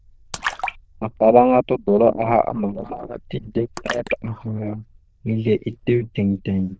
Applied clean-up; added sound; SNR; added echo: neural diffusion model UNIVERSE++.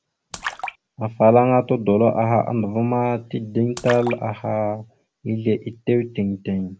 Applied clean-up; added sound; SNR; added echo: none; Splash, splatter; 16 dB; none.